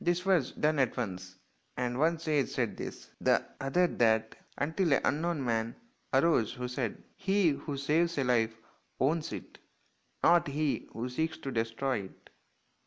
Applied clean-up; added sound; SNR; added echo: none; none; none; none.